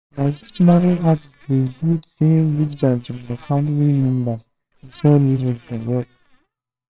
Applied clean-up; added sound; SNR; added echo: neural separator model SepFormer WHAMR!.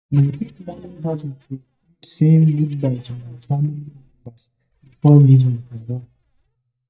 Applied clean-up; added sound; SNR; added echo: neural mask model DeepFilterNet 3.